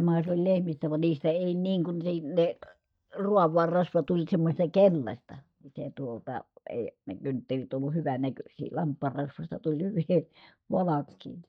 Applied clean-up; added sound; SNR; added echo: neural mask model DeepFilterNet 3.